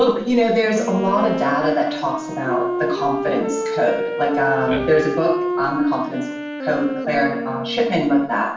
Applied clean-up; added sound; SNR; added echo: none; Wind instrument, woodwind instrument; 6 dB; reverberation time 0.6 s.